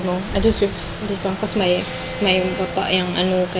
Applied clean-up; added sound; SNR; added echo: none; Bowed string instrument; 14 dB; none.